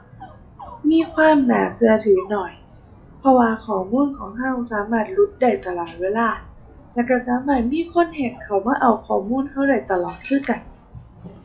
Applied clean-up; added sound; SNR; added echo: classical method WPE with log-MMSE.